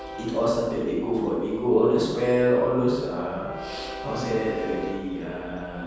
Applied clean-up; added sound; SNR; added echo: none; Train; 14 dB; reverberation time 1.2 s.